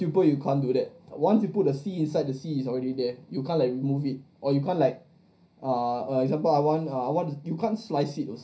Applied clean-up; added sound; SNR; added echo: none; none; none; reverberation time 0.4 s.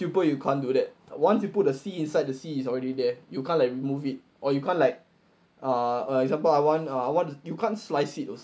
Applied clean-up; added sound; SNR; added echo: none; none; none; none.